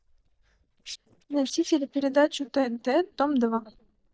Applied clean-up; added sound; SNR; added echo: neural mask model DeepFilterNet 3.